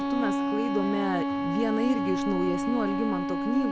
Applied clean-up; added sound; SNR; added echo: none; Bowed string instrument; -1 dB; none.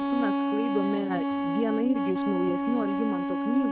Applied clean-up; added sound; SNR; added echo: neural mask model RNNoise.